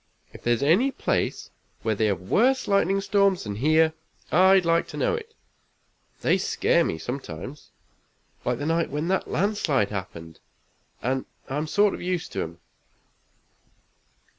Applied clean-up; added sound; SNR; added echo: none; none; none; none.